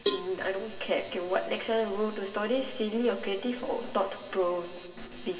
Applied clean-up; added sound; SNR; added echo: none; Cowbell; 8 dB; reverberation time 1.8 s.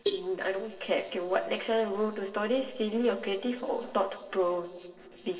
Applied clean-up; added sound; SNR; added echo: neural separator model SepFormer DNS4.